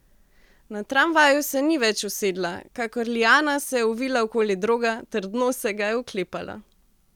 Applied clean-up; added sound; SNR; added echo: none; none; none; none.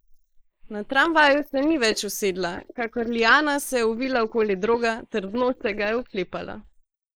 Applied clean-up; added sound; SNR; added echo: neural mask model Resemble Enhance denoiser.